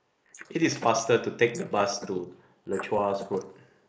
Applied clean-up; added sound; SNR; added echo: neural mask model Resemble Enhance denoiser.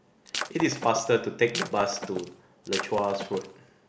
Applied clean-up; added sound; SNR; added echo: none; Shatter; 8 dB; none.